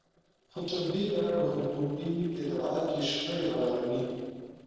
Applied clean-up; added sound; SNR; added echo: neural separator model SepFormer DNS4.